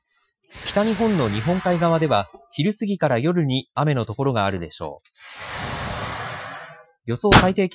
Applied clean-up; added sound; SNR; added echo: classical method Wiener filter.